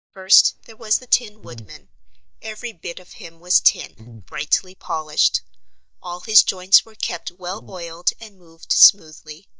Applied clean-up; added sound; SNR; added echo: neural mask model DeepFilterNet 3.